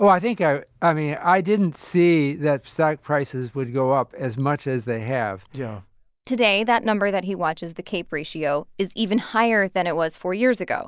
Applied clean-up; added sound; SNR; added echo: none; none; none; none.